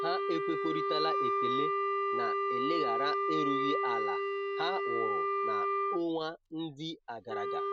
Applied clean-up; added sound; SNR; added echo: none; Wind instrument, woodwind instrument; -5 dB; none.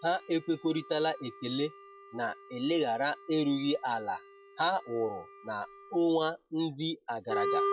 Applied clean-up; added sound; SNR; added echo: classical method log-MMSE.